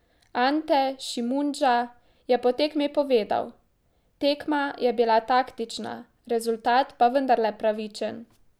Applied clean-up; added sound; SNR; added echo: none; none; none; none.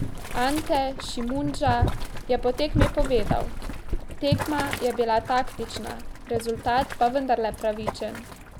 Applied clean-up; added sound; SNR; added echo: none; Boiling; 2 dB; none.